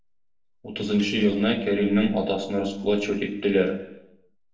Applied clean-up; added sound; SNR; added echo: neural separator model SepFormer DNS4.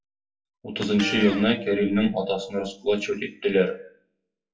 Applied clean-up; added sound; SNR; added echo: classical method WPE with log-MMSE.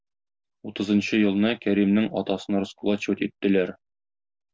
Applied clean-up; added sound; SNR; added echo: none; none; none; none.